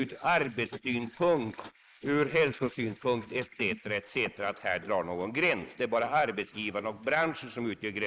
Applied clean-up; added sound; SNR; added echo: neural mask model Resemble Enhance denoiser.